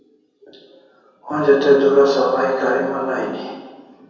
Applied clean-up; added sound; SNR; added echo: none; none; none; reverberation time 1.2 s.